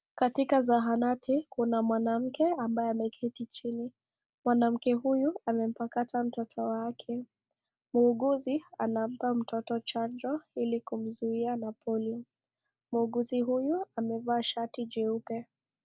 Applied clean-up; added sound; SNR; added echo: none; none; none; none.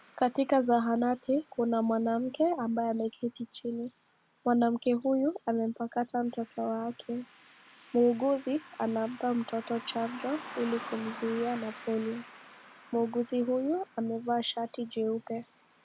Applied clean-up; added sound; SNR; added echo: none; Car passing by; 20 dB; none.